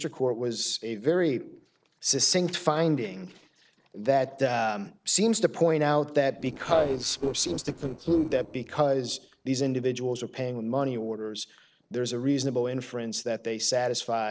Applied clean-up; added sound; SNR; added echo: neural separator model SepFormer DNS4.